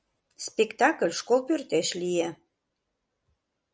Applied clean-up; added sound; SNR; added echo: none; none; none; none.